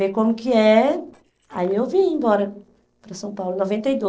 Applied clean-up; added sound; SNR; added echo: neural separator model SepFormer DNS4.